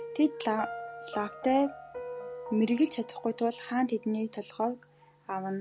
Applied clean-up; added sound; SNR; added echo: none; Piano; 13 dB; none.